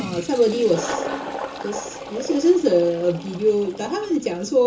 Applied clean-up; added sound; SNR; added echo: none; Toilet flush; 11 dB; reverberation time 0.2 s.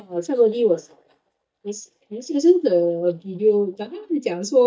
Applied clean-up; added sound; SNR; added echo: neural mask model DeepFilterNet 3.